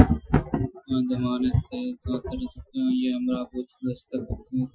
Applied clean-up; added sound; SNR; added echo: classical method Wiener filter.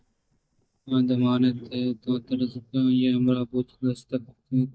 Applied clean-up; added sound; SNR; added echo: neural mask model DeepFilterNet 3.